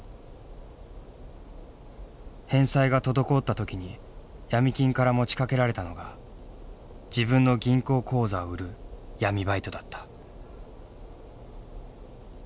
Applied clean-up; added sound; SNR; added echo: none; none; none; none.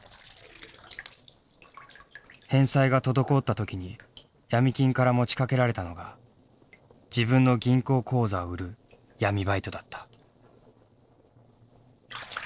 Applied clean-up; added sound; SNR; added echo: neural separator model SepFormer DNS4.